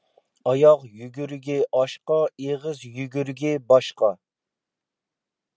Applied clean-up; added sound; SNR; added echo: none; none; none; none.